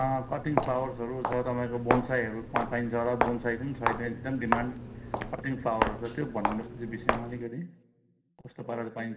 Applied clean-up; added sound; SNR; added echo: none; Walk, footsteps; 2 dB; reverberation time 1.2 s.